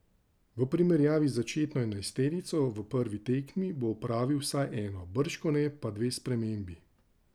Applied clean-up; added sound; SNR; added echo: none; none; none; none.